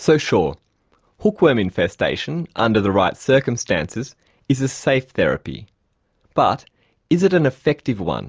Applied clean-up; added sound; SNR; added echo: none; none; none; none.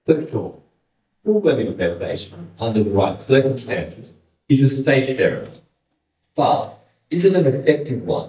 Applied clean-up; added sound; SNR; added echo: neural mask model DeepFilterNet 3.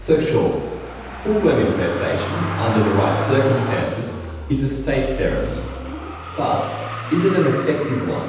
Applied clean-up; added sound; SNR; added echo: none; Motor vehicle (road); 7 dB; reverberation time 1.1 s.